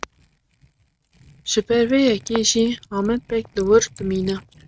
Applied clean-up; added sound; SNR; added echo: neural mask model RNNoise.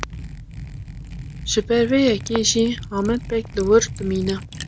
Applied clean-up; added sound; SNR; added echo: none; Liquid; 11 dB; none.